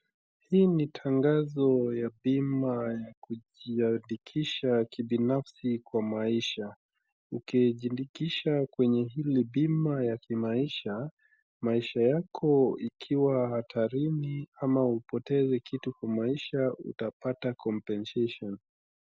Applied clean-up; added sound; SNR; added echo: none; none; none; none.